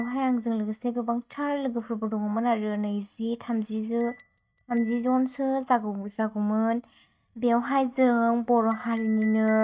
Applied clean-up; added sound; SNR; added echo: neural mask model RNNoise.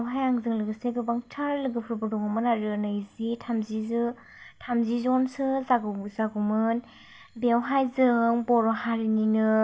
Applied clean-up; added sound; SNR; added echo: none; none; none; none.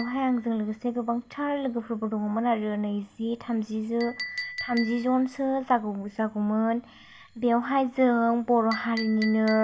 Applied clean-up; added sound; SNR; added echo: none; Chink, clink; 16 dB; none.